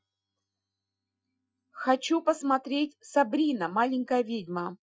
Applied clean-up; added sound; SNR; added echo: classical method Wiener filter.